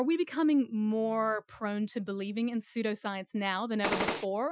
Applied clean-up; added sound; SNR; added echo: classical method Wiener filter.